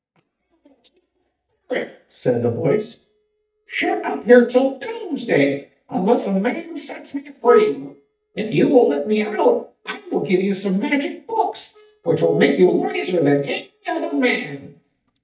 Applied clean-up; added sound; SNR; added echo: neural mask model DeepFilterNet 3.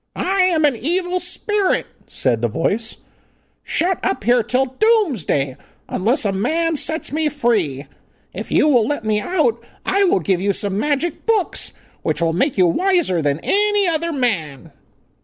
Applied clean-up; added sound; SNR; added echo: none; none; none; none.